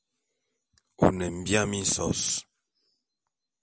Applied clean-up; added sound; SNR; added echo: none; none; none; none.